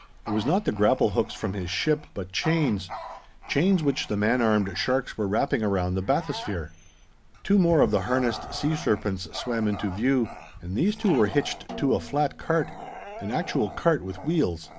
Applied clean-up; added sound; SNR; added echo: none; Snare drum + Bark / Growling; 16 dB; none.